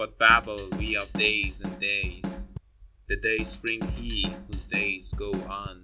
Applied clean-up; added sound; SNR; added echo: none; Drum kit; 7 dB; none.